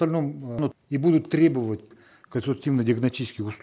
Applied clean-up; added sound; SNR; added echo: none; none; none; none.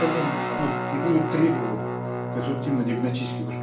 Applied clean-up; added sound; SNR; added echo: none; Guitar; 2 dB; reverberation time 0.4 s.